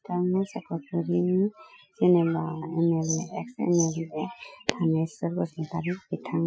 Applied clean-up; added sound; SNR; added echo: classical method Wiener filter.